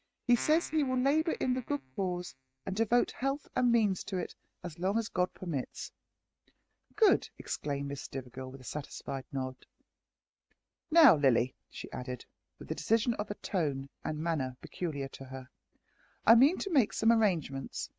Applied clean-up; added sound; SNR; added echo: neural mask model RNNoise.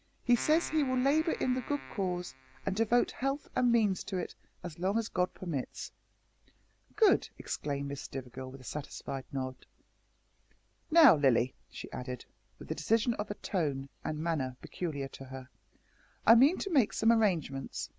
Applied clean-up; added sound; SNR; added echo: none; Keyboard (musical); 17 dB; none.